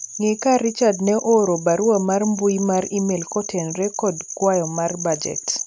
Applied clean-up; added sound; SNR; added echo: none; none; none; none.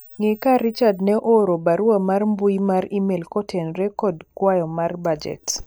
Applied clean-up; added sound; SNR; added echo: neural mask model DeepFilterNet 3.